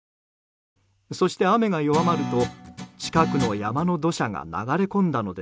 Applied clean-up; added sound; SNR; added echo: none; Guitar; 6 dB; none.